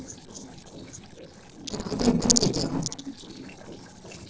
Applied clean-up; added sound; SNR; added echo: neural separator model SepFormer DNS4.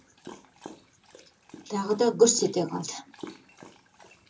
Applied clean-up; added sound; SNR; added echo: none; Dog; 19 dB; reverberation time 0.2 s.